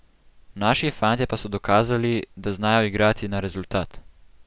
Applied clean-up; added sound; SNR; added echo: none; none; none; none.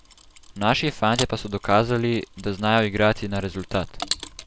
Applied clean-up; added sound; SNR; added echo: none; Mechanisms; 14 dB; none.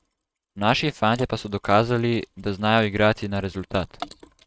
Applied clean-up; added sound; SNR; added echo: neural mask model RNNoise.